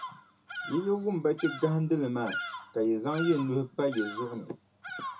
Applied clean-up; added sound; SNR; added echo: none; Bird vocalization, bird call, bird song; 11 dB; reverberation time 0.2 s.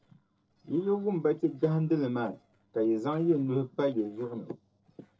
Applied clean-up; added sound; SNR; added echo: neural separator model SepFormer DNS4.